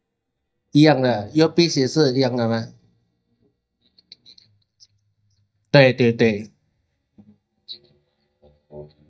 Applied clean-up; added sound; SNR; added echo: neural mask model DeepFilterNet 3.